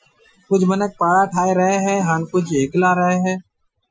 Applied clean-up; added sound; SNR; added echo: classical method Wiener filter.